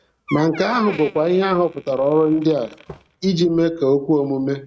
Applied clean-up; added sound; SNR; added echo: neural mask model RNNoise.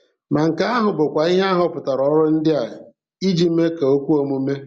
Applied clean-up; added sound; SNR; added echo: none; none; none; none.